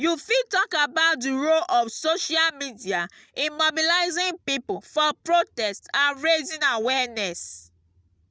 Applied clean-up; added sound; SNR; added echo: none; none; none; none.